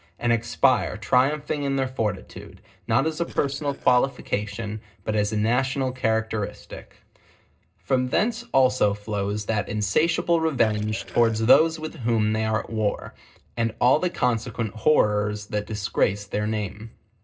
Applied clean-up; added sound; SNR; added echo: neural separator model SepFormer DNS4.